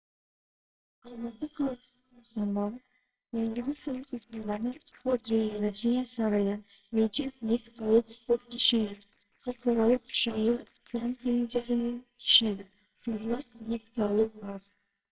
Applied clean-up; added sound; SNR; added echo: neural separator model SepFormer WHAMR!.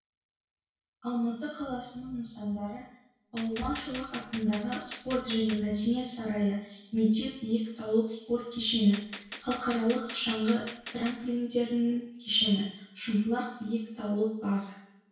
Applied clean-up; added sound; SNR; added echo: none; Gunshot, gunfire; 14 dB; reverberation time 0.6 s.